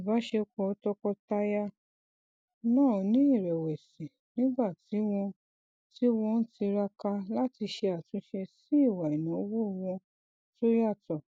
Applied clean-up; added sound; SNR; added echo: none; none; none; none.